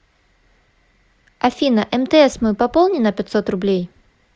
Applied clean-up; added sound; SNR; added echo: none; none; none; none.